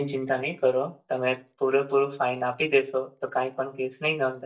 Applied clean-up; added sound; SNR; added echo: neural mask model DeepFilterNet 3.